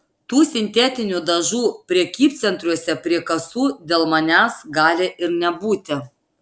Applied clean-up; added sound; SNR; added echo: none; none; none; none.